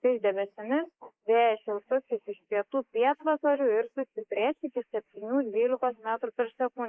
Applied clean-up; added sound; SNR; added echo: neural mask model Resemble Enhance denoiser.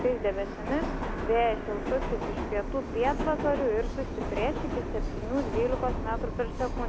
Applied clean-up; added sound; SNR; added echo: none; Subway, metro, underground; 2 dB; none.